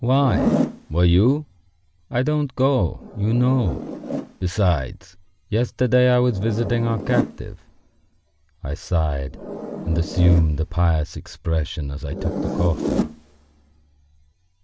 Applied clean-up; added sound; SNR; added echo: none; Zipper (clothing); 8 dB; none.